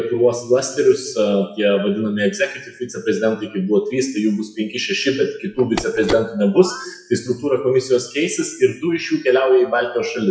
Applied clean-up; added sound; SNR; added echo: classical method WPE with log-MMSE.